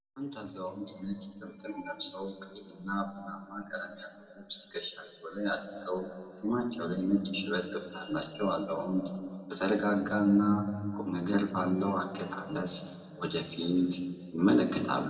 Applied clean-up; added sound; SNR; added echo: none; none; none; reverberation time 1.7 s.